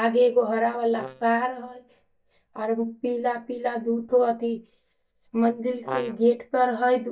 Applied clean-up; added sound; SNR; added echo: neural mask model DeepFilterNet 3.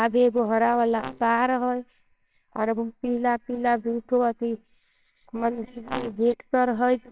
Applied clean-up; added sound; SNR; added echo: neural separator model SepFormer WHAMR!.